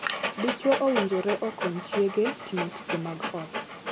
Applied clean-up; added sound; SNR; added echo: none; Dog; 4 dB; none.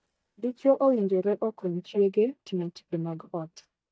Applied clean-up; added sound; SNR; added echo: neural mask model DeepFilterNet 3.